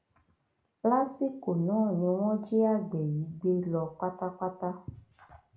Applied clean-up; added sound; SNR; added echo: none; none; none; reverberation time 0.4 s.